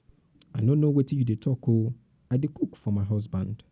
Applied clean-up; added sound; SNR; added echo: none; none; none; none.